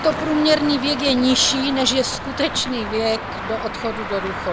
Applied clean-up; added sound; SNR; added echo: none; Traffic noise, roadway noise; 7 dB; none.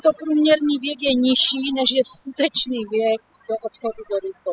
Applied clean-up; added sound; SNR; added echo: classical method spectral subtraction.